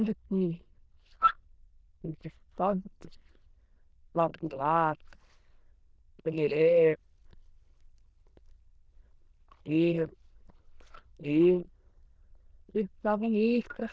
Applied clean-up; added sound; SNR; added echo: neural diffusion model UNIVERSE++.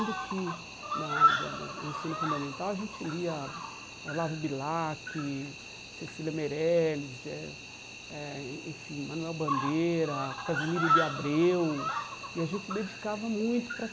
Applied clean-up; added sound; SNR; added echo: none; Cricket; 2 dB; none.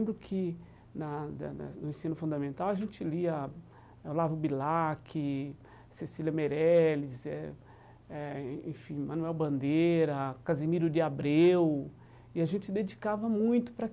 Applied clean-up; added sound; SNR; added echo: none; none; none; none.